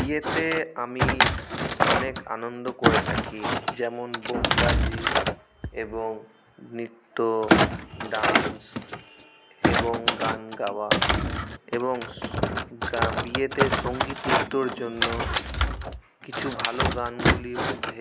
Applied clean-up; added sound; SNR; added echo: none; Thump, thud; -5 dB; none.